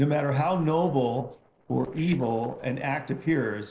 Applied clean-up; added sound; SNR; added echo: neural separator model SepFormer DNS4.